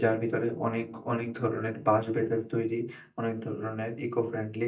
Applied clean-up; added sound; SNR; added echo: neural mask model DeepFilterNet 3.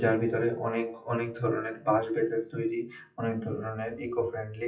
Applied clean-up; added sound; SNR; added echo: classical method WPE with log-MMSE.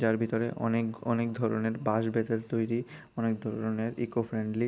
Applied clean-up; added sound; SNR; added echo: none; none; none; none.